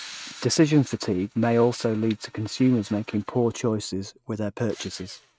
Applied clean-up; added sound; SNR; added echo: neural mask model RNNoise.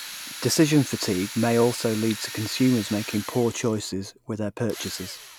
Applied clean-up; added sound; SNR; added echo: none; Drill; 13 dB; none.